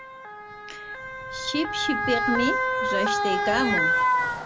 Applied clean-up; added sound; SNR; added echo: none; Motor vehicle (road) / Siren; -4 dB; none.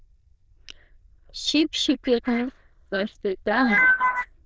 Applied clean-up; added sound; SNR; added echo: neural diffusion model UNIVERSE++.